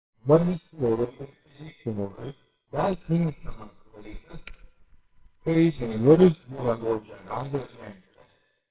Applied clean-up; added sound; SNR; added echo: neural separator model SepFormer WHAMR!.